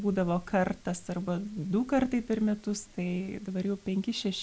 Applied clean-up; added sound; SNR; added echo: none; none; none; none.